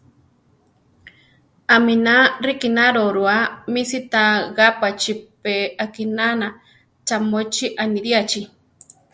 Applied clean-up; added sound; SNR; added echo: none; none; none; none.